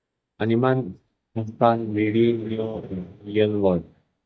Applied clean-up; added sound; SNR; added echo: neural mask model DeepFilterNet 3.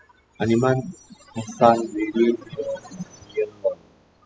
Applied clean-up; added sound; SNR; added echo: classical method spectral subtraction.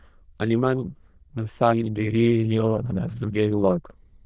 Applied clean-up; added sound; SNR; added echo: neural diffusion model UNIVERSE++.